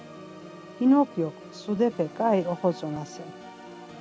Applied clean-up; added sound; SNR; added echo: none; Organ; 16 dB; none.